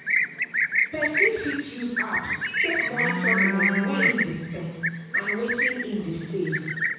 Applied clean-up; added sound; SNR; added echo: none; Livestock, farm animals, working animals; -5 dB; reverberation time 1.1 s.